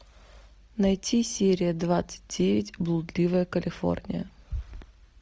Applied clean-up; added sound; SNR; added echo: none; none; none; none.